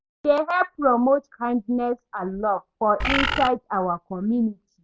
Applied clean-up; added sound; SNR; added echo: none; Bird; 0 dB; none.